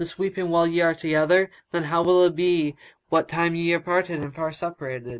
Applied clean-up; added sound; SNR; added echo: none; none; none; none.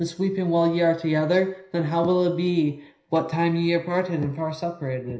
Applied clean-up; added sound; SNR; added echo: none; none; none; reverberation time 0.5 s.